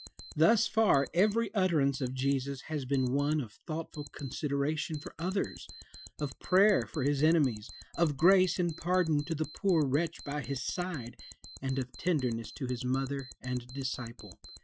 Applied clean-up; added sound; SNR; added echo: classical method Wiener filter.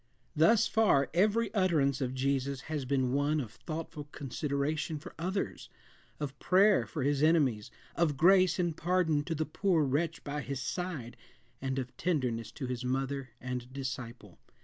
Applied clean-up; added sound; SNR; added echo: none; none; none; none.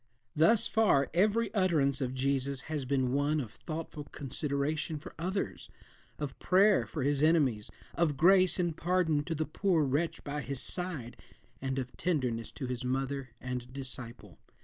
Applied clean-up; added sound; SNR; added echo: neural mask model Resemble Enhance denoiser.